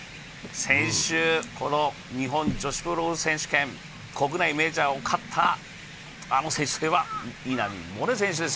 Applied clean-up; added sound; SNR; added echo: none; none; none; none.